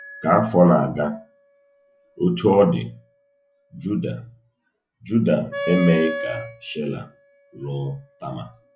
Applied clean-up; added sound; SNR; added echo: classical method log-MMSE.